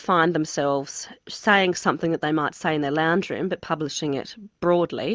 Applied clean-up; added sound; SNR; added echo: none; none; none; none.